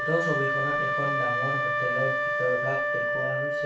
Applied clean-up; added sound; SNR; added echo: none; Wind instrument, woodwind instrument; -5 dB; reverberation time 0.4 s.